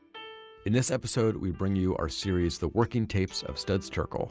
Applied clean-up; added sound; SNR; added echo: none; none; none; none.